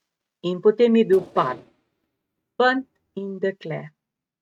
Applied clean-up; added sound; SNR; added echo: neural mask model RNNoise.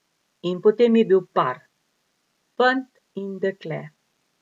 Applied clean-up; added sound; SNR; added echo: none; none; none; none.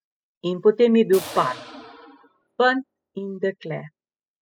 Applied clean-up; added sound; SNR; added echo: classical method spectral subtraction.